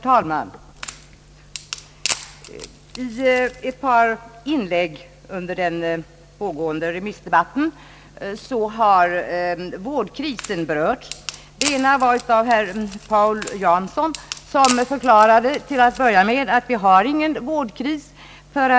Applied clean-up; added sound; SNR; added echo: none; Wood; 13 dB; none.